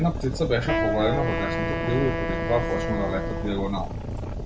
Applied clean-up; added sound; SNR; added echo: none; Boat, Water vehicle + Wind instrument, woodwind instrument; 0 dB; none.